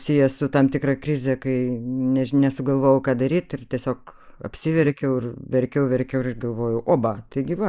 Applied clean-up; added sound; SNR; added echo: neural mask model Resemble Enhance denoiser.